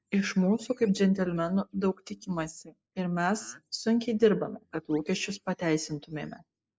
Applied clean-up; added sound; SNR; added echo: neural mask model Resemble Enhance denoiser.